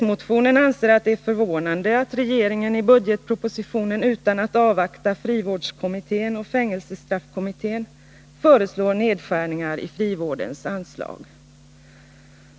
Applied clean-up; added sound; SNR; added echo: none; none; none; none.